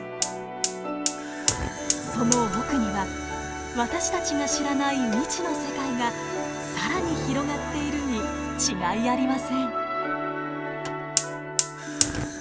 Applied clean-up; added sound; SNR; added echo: none; Fire; 6 dB; none.